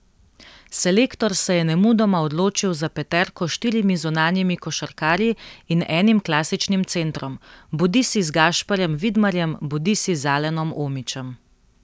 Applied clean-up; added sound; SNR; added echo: none; none; none; none.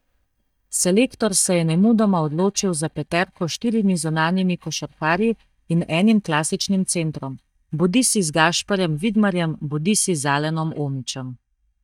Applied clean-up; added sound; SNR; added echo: neural mask model DeepFilterNet 3.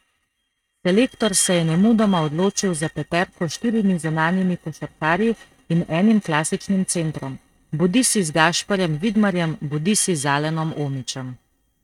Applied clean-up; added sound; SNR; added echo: neural mask model RNNoise.